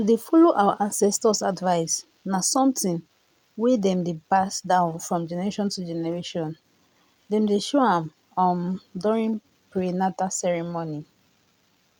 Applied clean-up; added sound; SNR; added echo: none; none; none; none.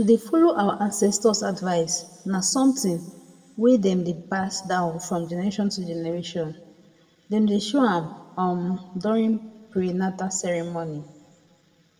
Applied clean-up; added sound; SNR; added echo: none; none; none; reverberation time 1.3 s.